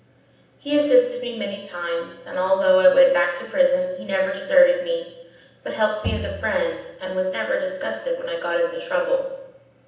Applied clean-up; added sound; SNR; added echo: none; Bowed string instrument; 10 dB; reverberation time 0.9 s.